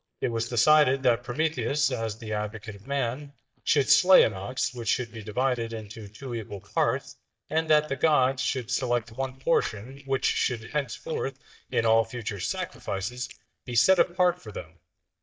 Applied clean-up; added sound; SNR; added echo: neural mask model DeepFilterNet 3.